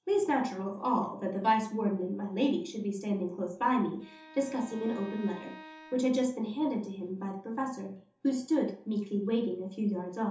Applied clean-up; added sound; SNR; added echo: none; Bowed string instrument; 20 dB; reverberation time 0.6 s.